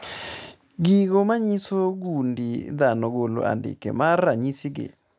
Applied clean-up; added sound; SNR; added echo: none; none; none; none.